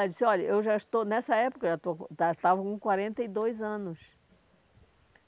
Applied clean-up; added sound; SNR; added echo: none; none; none; none.